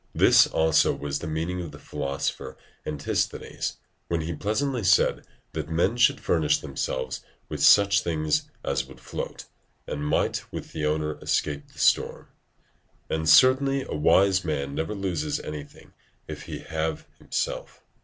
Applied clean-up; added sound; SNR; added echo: none; none; none; none.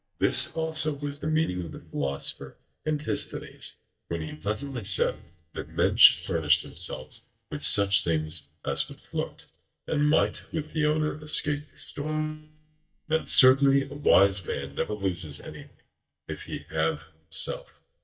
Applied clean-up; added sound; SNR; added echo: neural mask model DeepFilterNet 3.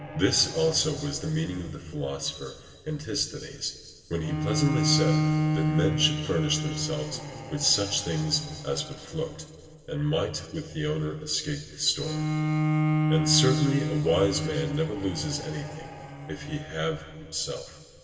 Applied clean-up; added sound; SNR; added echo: none; Bowed string instrument; 2 dB; reverberation time 2.8 s.